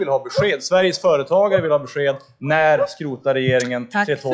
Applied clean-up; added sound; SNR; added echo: classical method log-MMSE.